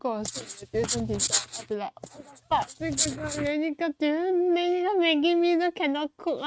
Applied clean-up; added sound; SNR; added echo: neural mask model RNNoise.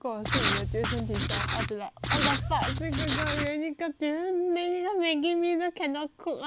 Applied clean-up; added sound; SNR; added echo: none; Writing; -5 dB; none.